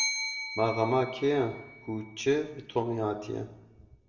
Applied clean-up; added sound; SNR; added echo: none; Bell; 8 dB; reverberation time 1.0 s.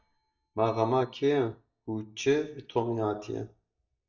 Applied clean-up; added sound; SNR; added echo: neural mask model DeepFilterNet 3.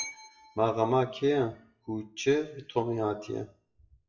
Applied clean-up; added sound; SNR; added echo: classical method WPE with log-MMSE.